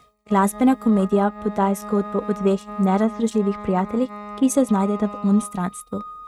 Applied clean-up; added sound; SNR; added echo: neural mask model RNNoise.